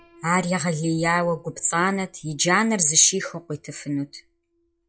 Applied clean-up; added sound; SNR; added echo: classical method log-MMSE.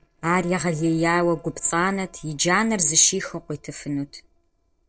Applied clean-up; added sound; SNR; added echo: neural separator model SepFormer DNS4.